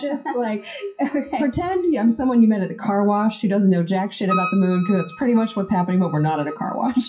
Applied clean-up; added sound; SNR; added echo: classical method WPE with log-MMSE.